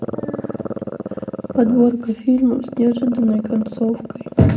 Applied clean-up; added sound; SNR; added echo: none; Growling; 10 dB; reverberation time 0.4 s.